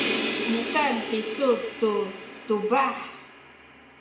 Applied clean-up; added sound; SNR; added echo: none; Crash cymbal; 5 dB; reverberation time 0.7 s.